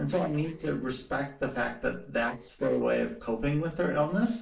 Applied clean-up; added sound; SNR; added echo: neural separator model SepFormer DNS4.